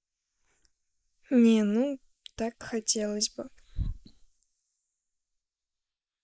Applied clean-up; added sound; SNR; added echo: neural mask model Resemble Enhance denoiser.